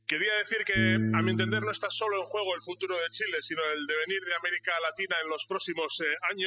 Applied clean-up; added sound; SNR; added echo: classical method spectral subtraction.